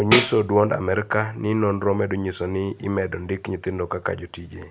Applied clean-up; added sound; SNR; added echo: none; Tambourine; 4 dB; none.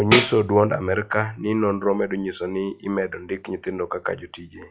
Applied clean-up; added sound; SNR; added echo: classical method log-MMSE.